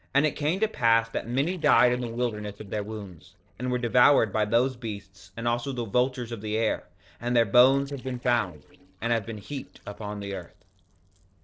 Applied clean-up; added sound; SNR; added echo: neural separator model SepFormer DNS4.